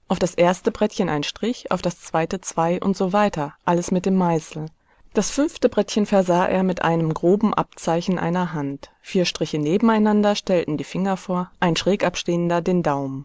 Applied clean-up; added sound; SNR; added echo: none; none; none; none.